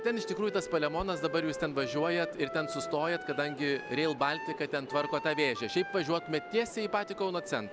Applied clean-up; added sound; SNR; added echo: none; Wind instrument, woodwind instrument; 10 dB; none.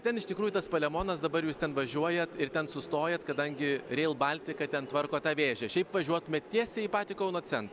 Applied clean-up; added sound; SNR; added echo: none; none; none; none.